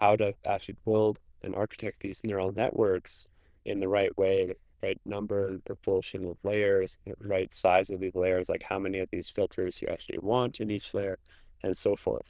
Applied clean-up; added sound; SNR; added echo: neural diffusion model UNIVERSE++.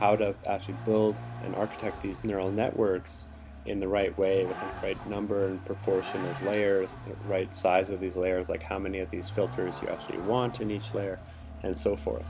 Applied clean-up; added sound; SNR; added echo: none; Vehicle; 11 dB; none.